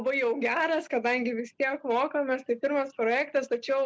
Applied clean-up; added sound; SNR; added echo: none; none; none; none.